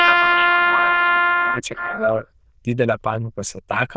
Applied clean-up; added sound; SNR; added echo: neural diffusion model UNIVERSE++.